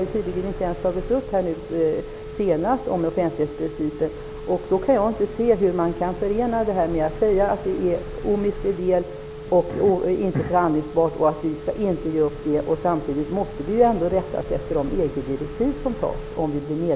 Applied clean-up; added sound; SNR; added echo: none; Bird vocalization, bird call, bird song + Telephone; 11 dB; none.